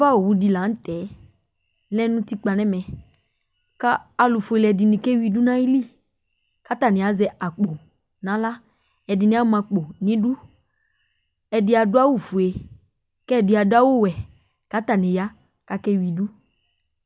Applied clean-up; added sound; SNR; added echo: none; none; none; none.